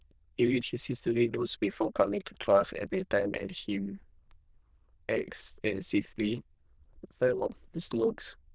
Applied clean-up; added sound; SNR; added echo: neural diffusion model UNIVERSE++.